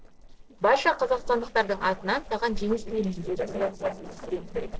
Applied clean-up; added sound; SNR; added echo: neural separator model SepFormer DNS4.